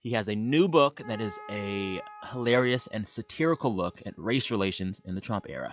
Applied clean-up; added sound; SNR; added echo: classical method log-MMSE.